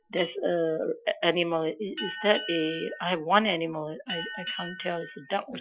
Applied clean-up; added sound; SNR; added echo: classical method Wiener filter.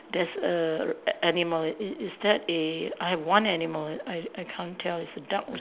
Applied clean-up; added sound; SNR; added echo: none; none; none; none.